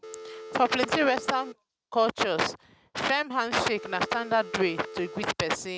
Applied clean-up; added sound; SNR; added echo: none; Telephone; 14 dB; none.